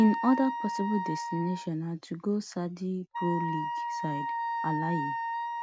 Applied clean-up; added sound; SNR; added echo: none; Wind instrument, woodwind instrument; 4 dB; none.